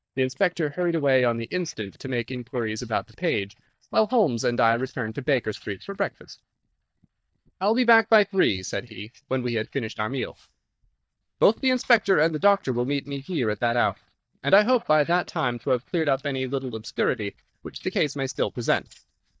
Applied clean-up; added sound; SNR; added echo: neural mask model DeepFilterNet 3.